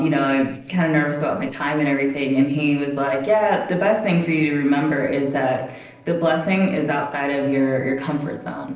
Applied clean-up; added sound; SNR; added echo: neural separator model SepFormer DNS4.